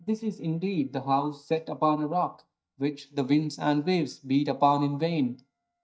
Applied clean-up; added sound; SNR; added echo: neural mask model DeepFilterNet 3.